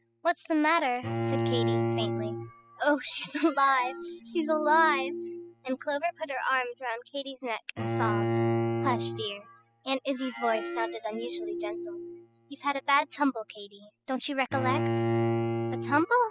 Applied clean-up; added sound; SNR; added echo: classical method spectral subtraction.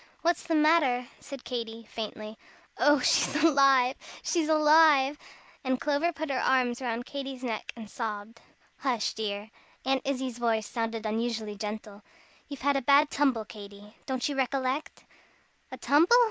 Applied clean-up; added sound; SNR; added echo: none; none; none; none.